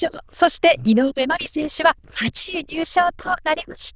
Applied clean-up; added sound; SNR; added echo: neural diffusion model UNIVERSE++.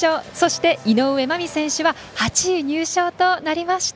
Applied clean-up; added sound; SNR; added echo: none; none; none; none.